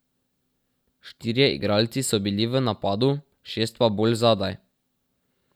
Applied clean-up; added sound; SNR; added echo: none; none; none; none.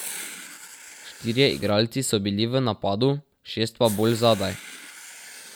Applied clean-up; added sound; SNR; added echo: none; Writing; 16 dB; none.